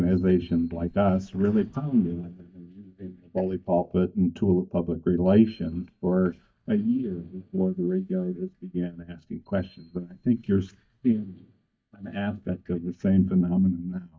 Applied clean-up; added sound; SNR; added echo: neural mask model DeepFilterNet 3.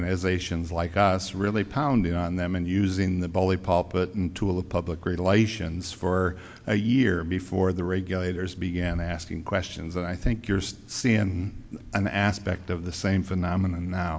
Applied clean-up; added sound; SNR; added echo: none; none; none; none.